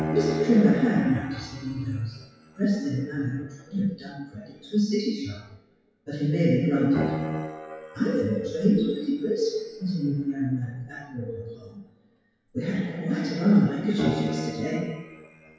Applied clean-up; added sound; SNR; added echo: classical method WPE with log-MMSE.